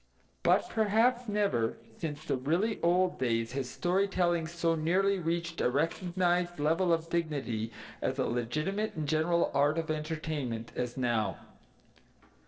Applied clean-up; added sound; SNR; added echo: neural separator model SepFormer DNS4.